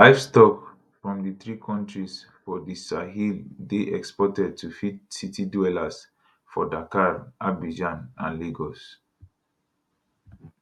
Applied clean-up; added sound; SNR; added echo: none; none; none; none.